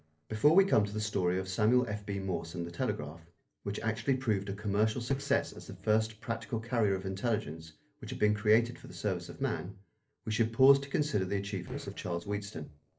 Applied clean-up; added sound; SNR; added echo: neural separator model SepFormer DNS4.